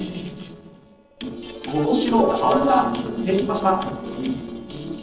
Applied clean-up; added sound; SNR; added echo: neural separator model SepFormer DNS4.